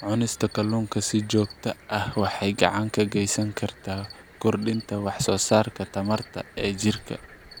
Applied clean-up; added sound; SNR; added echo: none; Cricket; 20 dB; none.